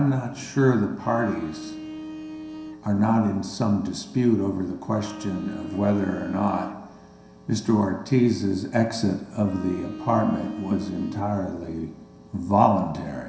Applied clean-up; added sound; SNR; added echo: none; Bowed string instrument; 13 dB; reverberation time 0.7 s.